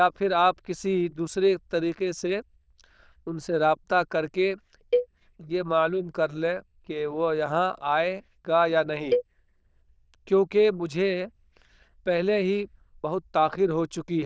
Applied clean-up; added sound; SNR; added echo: neural diffusion model UNIVERSE++.